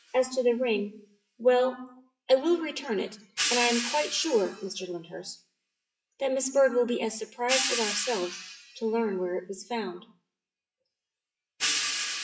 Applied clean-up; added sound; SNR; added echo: classical method WPE with log-MMSE.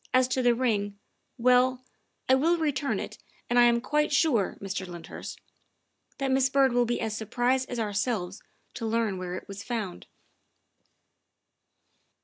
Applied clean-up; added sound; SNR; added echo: none; none; none; none.